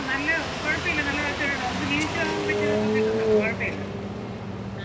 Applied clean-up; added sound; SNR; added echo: none; Engine starting; -3 dB; reverberation time 0.1 s.